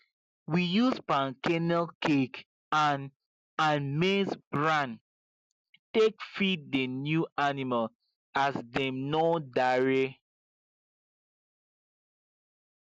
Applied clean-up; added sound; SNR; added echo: none; none; none; none.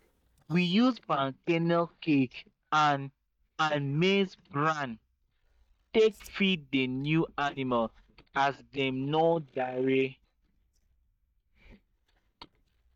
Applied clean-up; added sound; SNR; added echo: neural mask model DeepFilterNet 3.